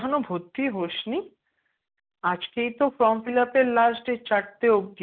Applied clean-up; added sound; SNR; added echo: none; none; none; none.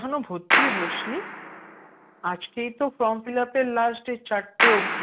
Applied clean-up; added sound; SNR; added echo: none; Clapping; 0 dB; none.